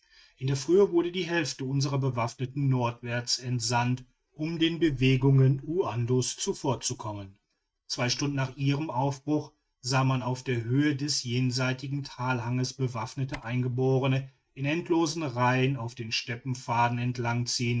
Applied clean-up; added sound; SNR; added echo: neural mask model RNNoise.